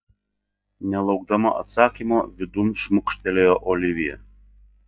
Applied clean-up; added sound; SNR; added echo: neural mask model DeepFilterNet 3.